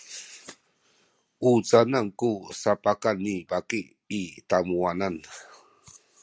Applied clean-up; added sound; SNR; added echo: none; none; none; none.